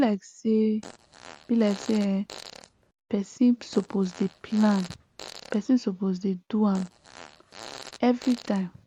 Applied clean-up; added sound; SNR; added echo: none; Fart; 18 dB; none.